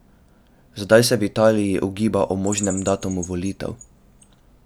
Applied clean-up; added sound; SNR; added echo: none; Bird vocalization, bird call, bird song; 14 dB; none.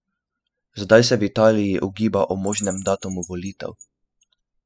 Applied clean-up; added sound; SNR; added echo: classical method spectral subtraction.